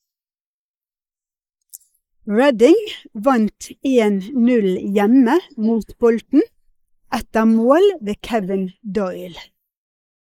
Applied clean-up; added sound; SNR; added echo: neural mask model Resemble Enhance denoiser.